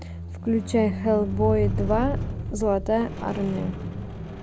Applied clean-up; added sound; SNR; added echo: none; Squeak; 4 dB; none.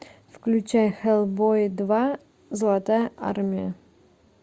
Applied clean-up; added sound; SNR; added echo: none; none; none; none.